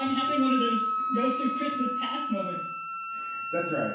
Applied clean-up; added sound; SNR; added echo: none; Wind instrument, woodwind instrument; 1 dB; reverberation time 0.7 s.